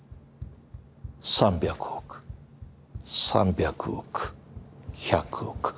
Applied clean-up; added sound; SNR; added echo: none; Run; 15 dB; none.